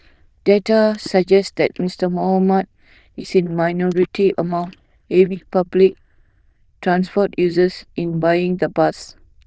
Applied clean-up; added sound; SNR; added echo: neural diffusion model UNIVERSE++.